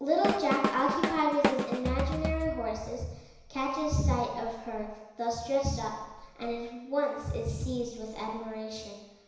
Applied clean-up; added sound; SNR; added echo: none; Drum kit; 1 dB; reverberation time 1.0 s.